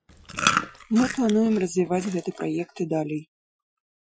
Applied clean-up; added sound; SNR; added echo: classical method Wiener filter.